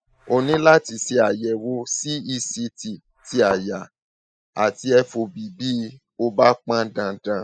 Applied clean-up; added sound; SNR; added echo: classical method spectral subtraction.